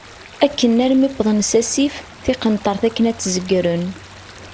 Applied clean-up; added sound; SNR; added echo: none; Stream; 20 dB; none.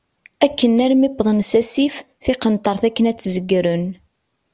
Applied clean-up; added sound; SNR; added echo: none; none; none; none.